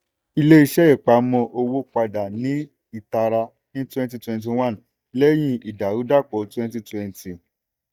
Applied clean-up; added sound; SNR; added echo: neural mask model DeepFilterNet 3.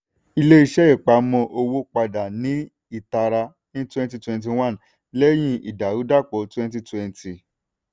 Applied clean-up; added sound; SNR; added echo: none; none; none; none.